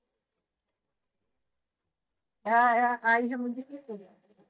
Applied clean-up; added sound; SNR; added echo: neural mask model DeepFilterNet 3.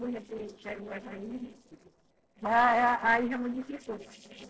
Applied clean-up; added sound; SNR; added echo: neural separator model SepFormer DNS4.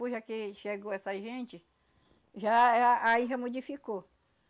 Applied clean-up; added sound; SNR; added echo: none; none; none; none.